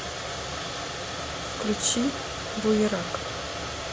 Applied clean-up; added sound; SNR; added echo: none; none; none; none.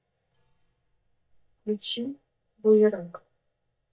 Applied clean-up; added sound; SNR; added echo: neural mask model DeepFilterNet 3.